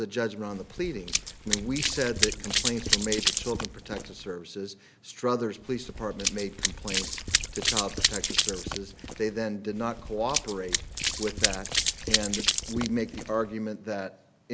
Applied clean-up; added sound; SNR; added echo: none; Run; -2 dB; none.